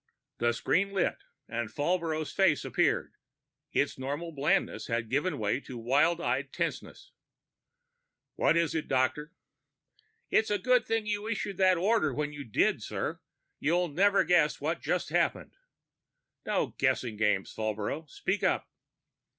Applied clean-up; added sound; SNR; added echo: none; none; none; none.